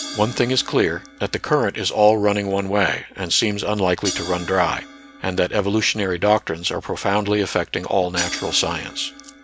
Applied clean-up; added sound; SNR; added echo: none; Crash cymbal; 16 dB; none.